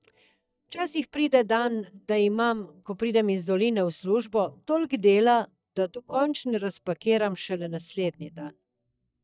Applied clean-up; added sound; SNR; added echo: neural mask model DeepFilterNet 3.